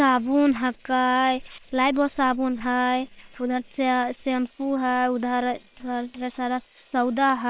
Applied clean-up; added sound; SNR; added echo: neural separator model SepFormer WHAM!.